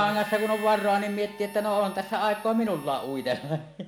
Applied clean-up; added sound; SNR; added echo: none; Harmonica; 17 dB; none.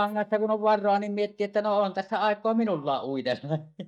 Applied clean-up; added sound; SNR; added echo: neural mask model DeepFilterNet 3.